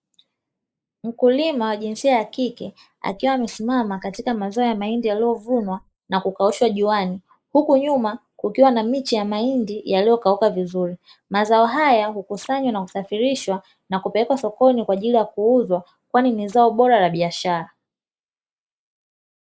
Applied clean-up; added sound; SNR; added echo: neural mask model Resemble Enhance denoiser.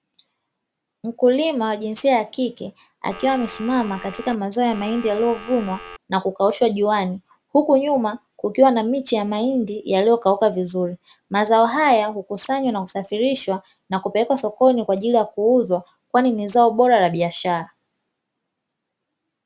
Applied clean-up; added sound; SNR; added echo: none; Telephone; 16 dB; none.